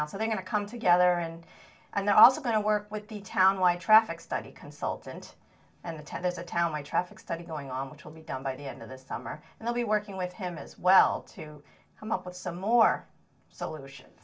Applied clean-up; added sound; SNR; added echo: none; none; none; reverberation time 0.2 s.